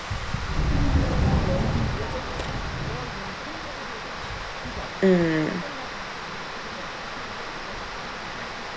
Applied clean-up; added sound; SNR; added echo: none; Subway, metro, underground; -1 dB; none.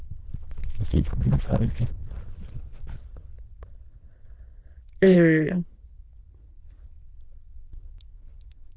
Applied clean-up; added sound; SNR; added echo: neural diffusion model UNIVERSE++.